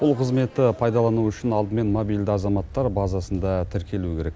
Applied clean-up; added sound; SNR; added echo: none; none; none; none.